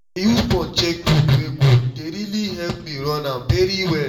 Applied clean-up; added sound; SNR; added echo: none; none; none; reverberation time 0.6 s.